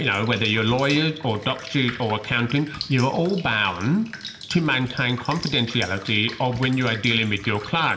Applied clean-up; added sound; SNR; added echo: none; Drip; 16 dB; reverberation time 0.8 s.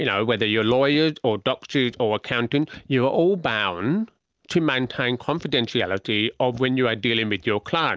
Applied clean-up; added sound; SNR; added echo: none; none; none; none.